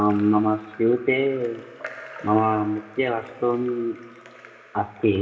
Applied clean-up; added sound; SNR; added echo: none; Drip / Trickle, dribble / Splash, splatter; 19 dB; reverberation time 1.3 s.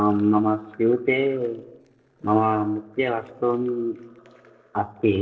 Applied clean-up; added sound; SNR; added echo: neural separator model SepFormer DNS4.